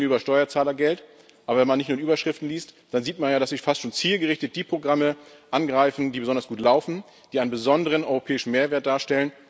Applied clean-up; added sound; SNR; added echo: none; none; none; none.